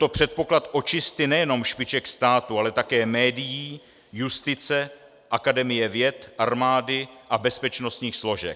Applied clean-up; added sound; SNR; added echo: none; none; none; none.